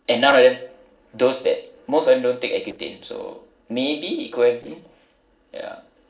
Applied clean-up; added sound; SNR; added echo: neural separator model SepFormer DNS4.